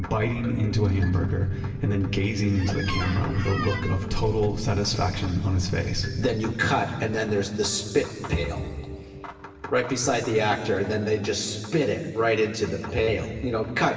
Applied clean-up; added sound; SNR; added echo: none; Squeak; 10 dB; reverberation time 2.4 s.